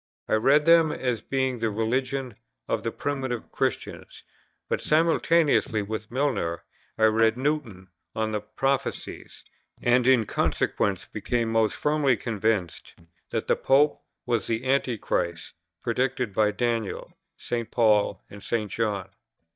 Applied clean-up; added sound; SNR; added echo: neural mask model DeepFilterNet 3.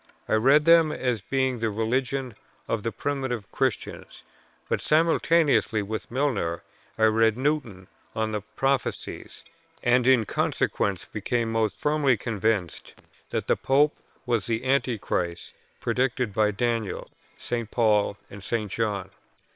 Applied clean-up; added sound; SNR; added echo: neural separator model SepFormer WHAM!.